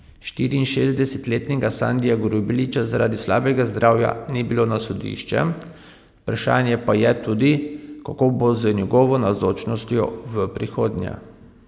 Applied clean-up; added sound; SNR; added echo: none; none; none; none.